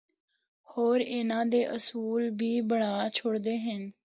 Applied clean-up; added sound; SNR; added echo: none; none; none; none.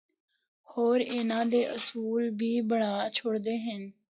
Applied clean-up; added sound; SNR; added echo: classical method log-MMSE.